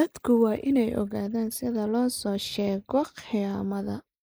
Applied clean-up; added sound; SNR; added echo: neural mask model Resemble Enhance denoiser.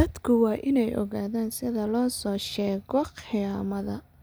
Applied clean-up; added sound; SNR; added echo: none; none; none; none.